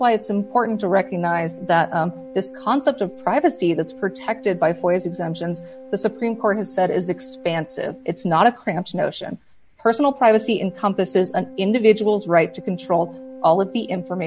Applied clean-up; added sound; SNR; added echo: none; Organ; 18 dB; none.